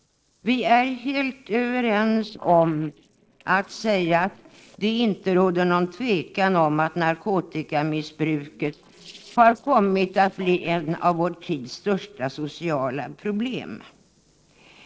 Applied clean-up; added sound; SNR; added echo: neural separator model SepFormer DNS4.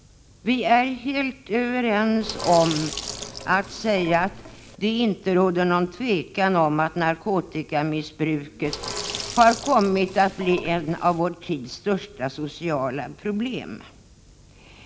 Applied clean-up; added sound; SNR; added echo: none; Sink (filling or washing); 10 dB; none.